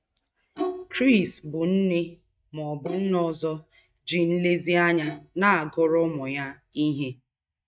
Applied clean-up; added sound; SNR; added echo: neural mask model DeepFilterNet 3.